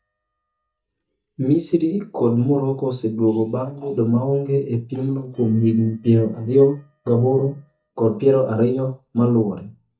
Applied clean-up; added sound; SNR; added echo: neural mask model DeepFilterNet 3.